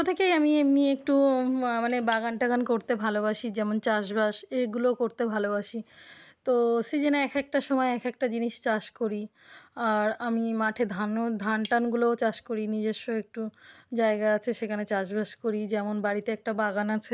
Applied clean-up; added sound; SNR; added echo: none; Cutlery, silverware / Tap; 19 dB; none.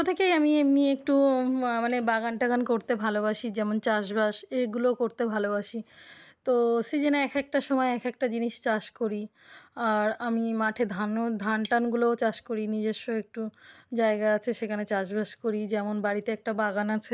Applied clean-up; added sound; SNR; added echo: neural mask model Resemble Enhance denoiser.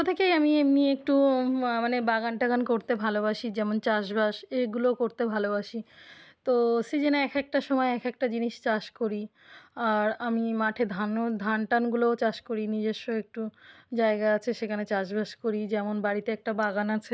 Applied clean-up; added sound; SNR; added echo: none; none; none; none.